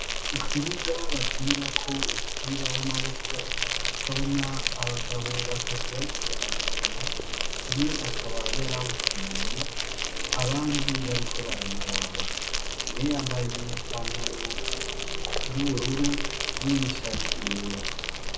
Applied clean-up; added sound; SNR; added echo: none; Insect; -5 dB; reverberation time 0.5 s.